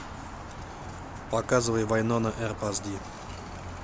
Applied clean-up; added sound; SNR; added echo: none; none; none; none.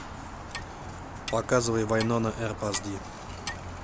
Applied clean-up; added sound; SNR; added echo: none; Clock; 14 dB; none.